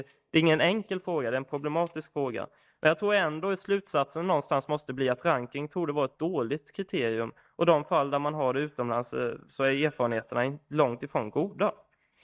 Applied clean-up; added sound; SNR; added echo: neural mask model DeepFilterNet 3.